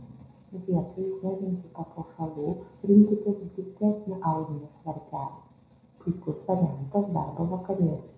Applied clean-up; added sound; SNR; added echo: none; none; none; reverberation time 0.5 s.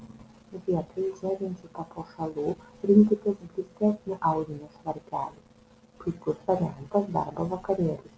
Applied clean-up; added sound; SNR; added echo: none; none; none; none.